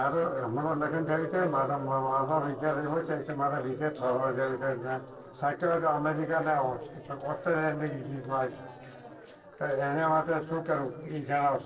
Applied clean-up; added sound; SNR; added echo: neural separator model SepFormer DNS4.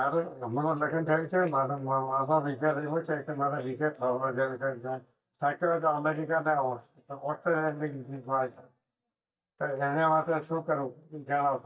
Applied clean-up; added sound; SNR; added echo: neural mask model DeepFilterNet 3.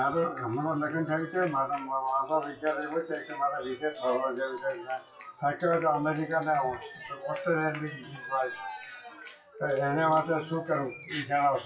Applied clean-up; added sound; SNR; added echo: classical method WPE with log-MMSE.